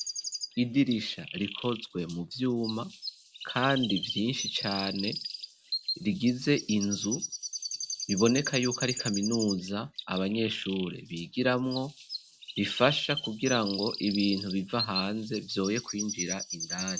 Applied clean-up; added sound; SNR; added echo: none; Chirp, tweet; 8 dB; none.